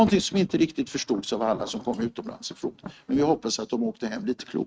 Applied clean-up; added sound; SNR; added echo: neural mask model RNNoise.